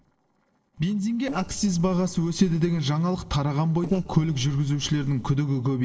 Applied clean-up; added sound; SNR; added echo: neural separator model SepFormer DNS4.